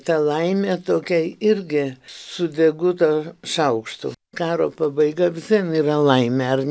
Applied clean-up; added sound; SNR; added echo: none; none; none; none.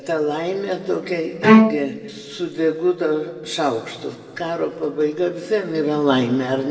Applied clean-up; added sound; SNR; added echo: none; Bowed string instrument; -4 dB; reverberation time 1.8 s.